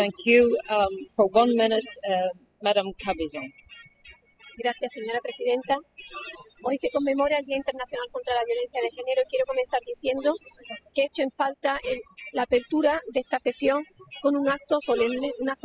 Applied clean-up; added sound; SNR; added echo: classical method spectral subtraction.